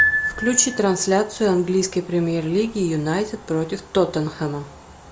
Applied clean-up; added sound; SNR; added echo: none; Piano; 8 dB; none.